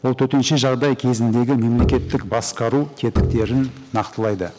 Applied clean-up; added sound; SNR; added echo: none; Bowed string instrument; 5 dB; none.